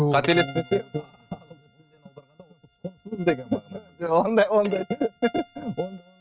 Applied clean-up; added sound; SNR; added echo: neural mask model RNNoise.